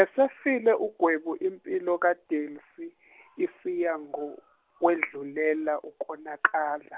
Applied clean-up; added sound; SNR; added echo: none; none; none; none.